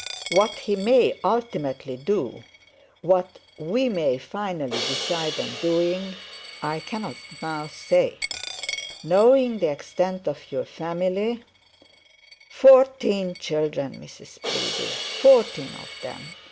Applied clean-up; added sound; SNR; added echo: none; Crash cymbal + Coin (dropping); 12 dB; none.